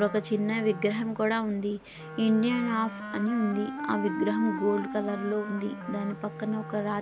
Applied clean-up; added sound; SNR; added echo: none; Wind instrument, woodwind instrument; 9 dB; none.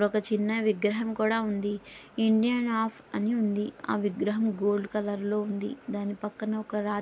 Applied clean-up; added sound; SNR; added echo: none; none; none; none.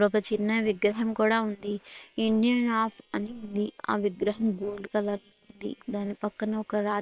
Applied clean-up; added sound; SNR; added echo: neural separator model SepFormer WHAM!.